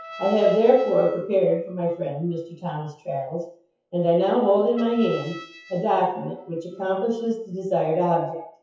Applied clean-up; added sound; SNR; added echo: classical method WPE with log-MMSE.